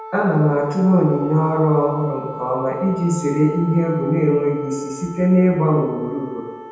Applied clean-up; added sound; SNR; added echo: none; Wind instrument, woodwind instrument; 16 dB; reverberation time 1.1 s.